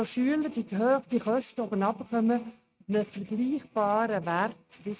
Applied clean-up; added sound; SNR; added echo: neural mask model RNNoise.